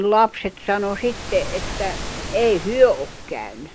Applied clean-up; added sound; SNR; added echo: none; Waves, surf; 10 dB; none.